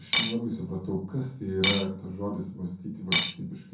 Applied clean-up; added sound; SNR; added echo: none; Cutlery, silverware / Dishes, pots, and pans; -3 dB; reverberation time 0.5 s.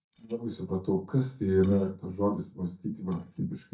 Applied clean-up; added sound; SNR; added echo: neural mask model DeepFilterNet 3.